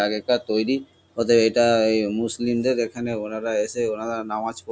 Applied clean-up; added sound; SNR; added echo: none; none; none; none.